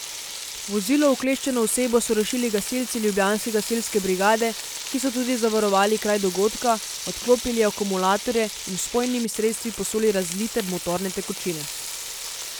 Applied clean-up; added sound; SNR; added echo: none; Frying (food); 10 dB; none.